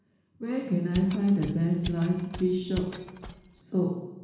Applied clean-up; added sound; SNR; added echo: none; Mechanisms; 12 dB; reverberation time 1.1 s.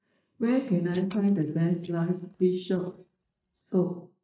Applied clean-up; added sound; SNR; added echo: neural mask model DeepFilterNet 3.